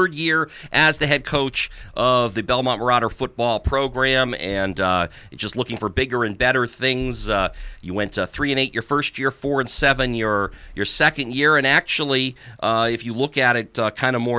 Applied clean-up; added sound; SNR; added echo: none; none; none; none.